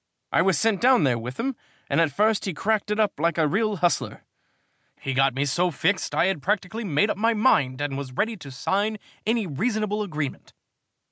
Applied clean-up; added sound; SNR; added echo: none; none; none; none.